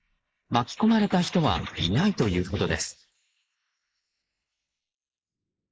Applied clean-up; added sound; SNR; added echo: neural mask model Resemble Enhance denoiser.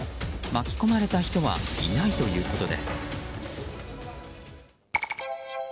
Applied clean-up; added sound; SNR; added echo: none; none; none; none.